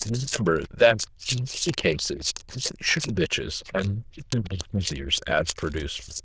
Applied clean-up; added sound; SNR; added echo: neural diffusion model UNIVERSE++.